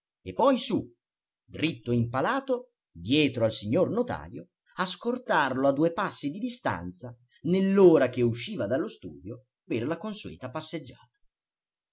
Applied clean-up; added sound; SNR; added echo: none; none; none; none.